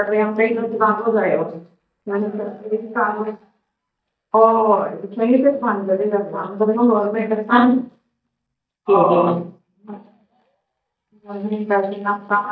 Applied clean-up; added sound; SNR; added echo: neural mask model DeepFilterNet 3.